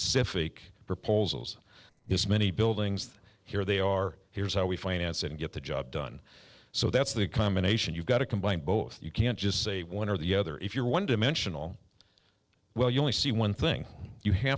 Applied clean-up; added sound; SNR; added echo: neural separator model SepFormer DNS4.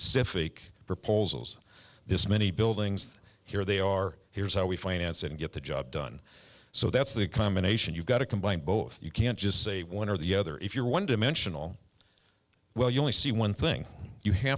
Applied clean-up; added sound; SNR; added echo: none; none; none; none.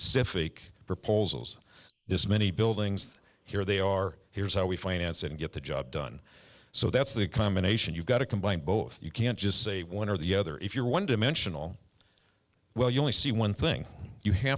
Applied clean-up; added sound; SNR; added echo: neural mask model Resemble Enhance denoiser.